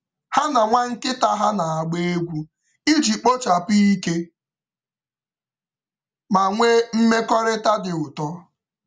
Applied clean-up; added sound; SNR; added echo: none; none; none; none.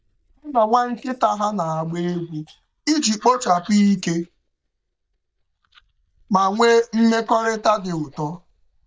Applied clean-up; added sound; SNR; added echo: neural mask model DeepFilterNet 3.